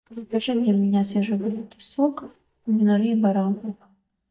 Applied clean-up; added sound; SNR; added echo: neural mask model DeepFilterNet 3.